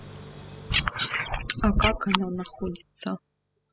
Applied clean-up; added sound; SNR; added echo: classical method spectral subtraction.